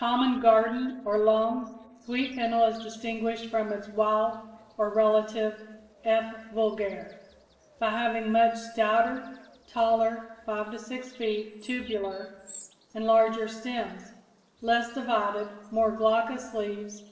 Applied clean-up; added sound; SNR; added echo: neural separator model SepFormer DNS4.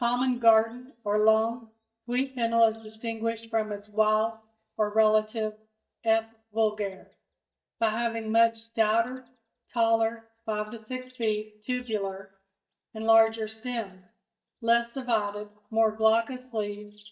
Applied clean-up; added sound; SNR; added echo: neural mask model DeepFilterNet 3.